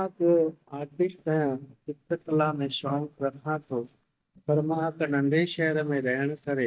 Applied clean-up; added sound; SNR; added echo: neural mask model DeepFilterNet 3.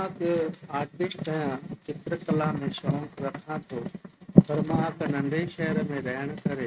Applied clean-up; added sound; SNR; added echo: neural mask model RNNoise.